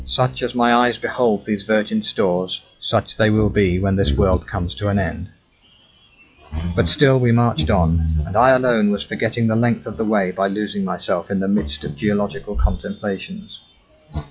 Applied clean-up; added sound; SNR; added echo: classical method log-MMSE.